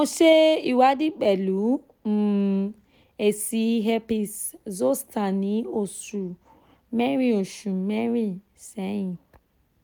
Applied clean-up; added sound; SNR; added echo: none; none; none; none.